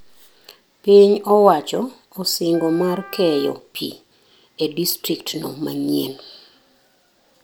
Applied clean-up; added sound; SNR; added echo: none; Wind instrument, woodwind instrument; 20 dB; none.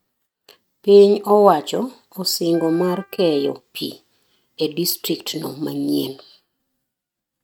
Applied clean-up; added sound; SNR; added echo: neural mask model RNNoise.